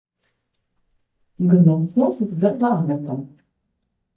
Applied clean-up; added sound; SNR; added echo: neural mask model DeepFilterNet 3.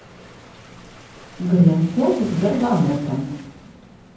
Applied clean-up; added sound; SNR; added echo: none; Waves, surf; 19 dB; reverberation time 0.9 s.